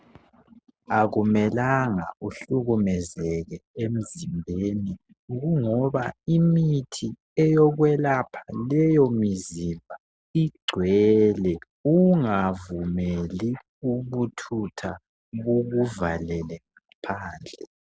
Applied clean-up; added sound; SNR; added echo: none; none; none; none.